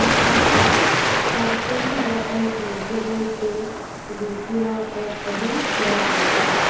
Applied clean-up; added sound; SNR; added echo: none; Waves, surf; -5 dB; reverberation time 1.3 s.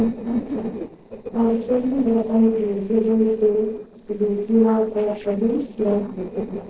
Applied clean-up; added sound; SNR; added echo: neural separator model SepFormer DNS4.